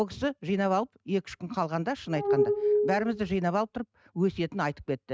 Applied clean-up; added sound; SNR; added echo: neural mask model RNNoise.